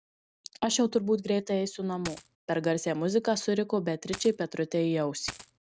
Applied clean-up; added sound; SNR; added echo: none; Coin (dropping); 12 dB; none.